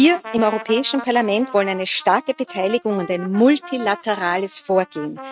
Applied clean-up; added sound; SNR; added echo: neural mask model RNNoise.